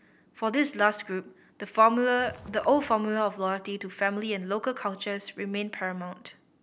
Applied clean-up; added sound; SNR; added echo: none; Walk, footsteps; 19 dB; none.